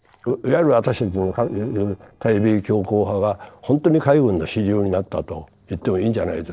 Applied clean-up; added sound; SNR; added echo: neural separator model SepFormer DNS4.